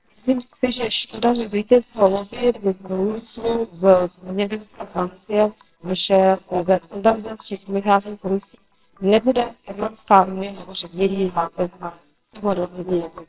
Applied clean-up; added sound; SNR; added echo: neural separator model SepFormer WHAMR!.